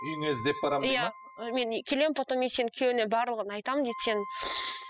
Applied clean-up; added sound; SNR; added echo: classical method spectral subtraction.